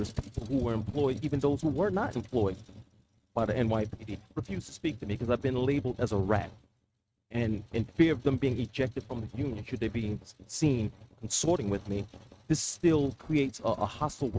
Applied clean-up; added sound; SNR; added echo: neural mask model RNNoise.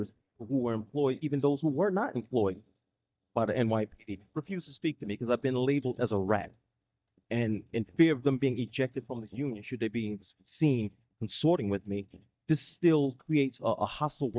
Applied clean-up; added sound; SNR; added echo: neural mask model DeepFilterNet 3.